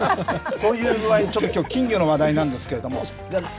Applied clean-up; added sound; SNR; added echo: none; none; none; none.